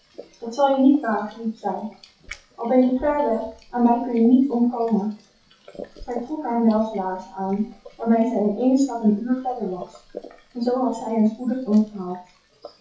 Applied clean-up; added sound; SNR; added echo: classical method WPE with log-MMSE.